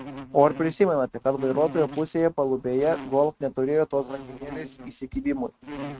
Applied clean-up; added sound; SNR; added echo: neural mask model RNNoise.